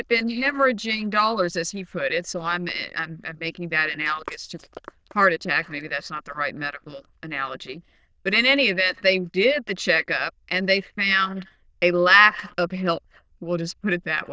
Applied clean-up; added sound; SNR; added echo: neural diffusion model UNIVERSE++.